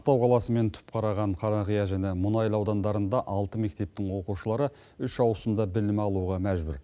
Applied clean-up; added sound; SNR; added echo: none; none; none; none.